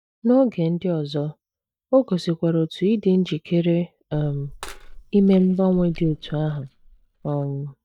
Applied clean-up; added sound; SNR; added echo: neural mask model DeepFilterNet 3.